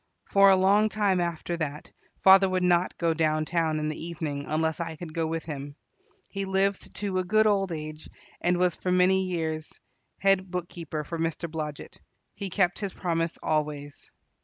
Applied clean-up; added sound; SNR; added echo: none; none; none; none.